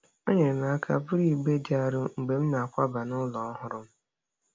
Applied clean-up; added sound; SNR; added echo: none; none; none; none.